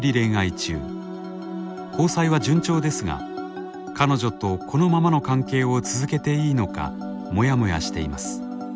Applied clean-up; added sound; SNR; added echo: none; none; none; none.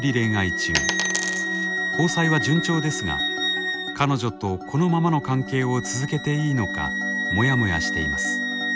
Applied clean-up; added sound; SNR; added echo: none; Coin (dropping) + Wind instrument, woodwind instrument; 3 dB; none.